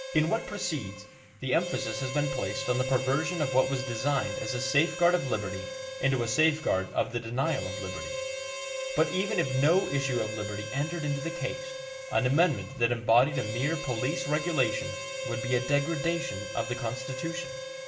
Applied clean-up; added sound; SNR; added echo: none; Harmonica; 7 dB; reverberation time 1.3 s.